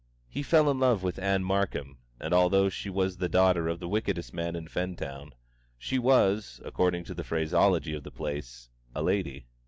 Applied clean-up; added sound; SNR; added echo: none; none; none; none.